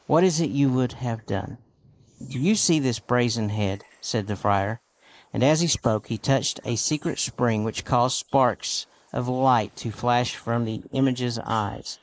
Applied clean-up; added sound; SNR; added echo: neural mask model Resemble Enhance denoiser.